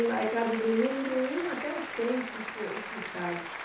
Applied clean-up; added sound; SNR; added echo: none; Applause; 8 dB; reverberation time 0.3 s.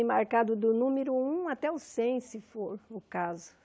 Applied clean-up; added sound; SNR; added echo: none; none; none; none.